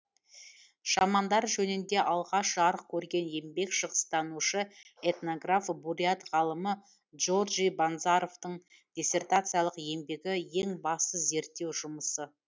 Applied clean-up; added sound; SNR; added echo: none; none; none; none.